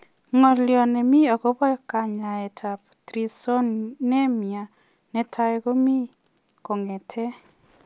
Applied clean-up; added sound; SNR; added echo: none; none; none; none.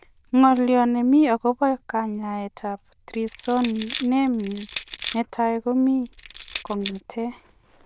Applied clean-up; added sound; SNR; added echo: neural diffusion model UNIVERSE++.